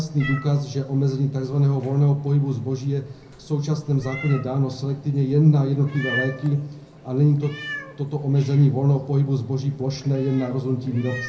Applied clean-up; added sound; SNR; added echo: none; Meow; 17 dB; reverberation time 0.4 s.